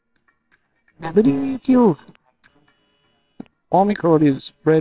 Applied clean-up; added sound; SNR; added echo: neural separator model SepFormer WHAMR!.